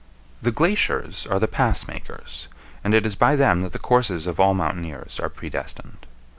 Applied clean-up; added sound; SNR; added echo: none; none; none; none.